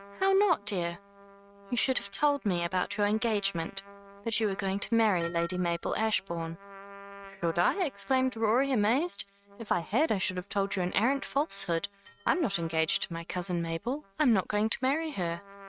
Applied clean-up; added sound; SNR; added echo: neural mask model RNNoise.